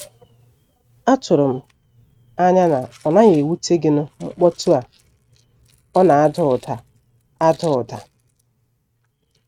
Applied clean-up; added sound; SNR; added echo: neural mask model RNNoise.